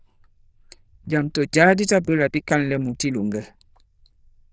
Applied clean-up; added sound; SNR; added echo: neural diffusion model UNIVERSE++.